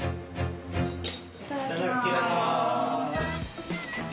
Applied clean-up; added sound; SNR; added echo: none; none; none; none.